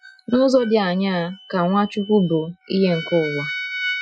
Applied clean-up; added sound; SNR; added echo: classical method Wiener filter.